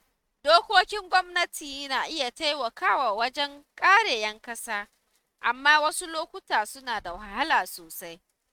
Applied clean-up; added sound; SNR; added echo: neural mask model RNNoise.